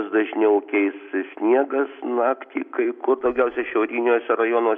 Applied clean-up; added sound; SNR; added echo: none; none; none; none.